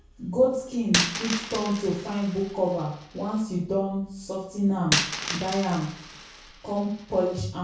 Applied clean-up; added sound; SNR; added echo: none; Coin (dropping); 7 dB; reverberation time 0.6 s.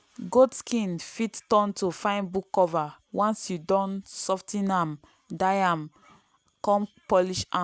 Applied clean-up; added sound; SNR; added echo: none; none; none; none.